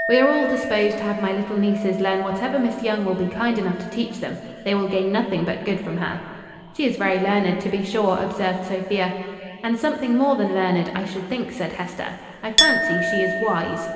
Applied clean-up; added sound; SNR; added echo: none; Chink, clink; 7 dB; reverberation time 2.5 s.